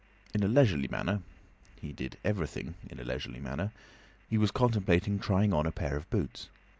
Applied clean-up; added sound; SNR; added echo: none; none; none; none.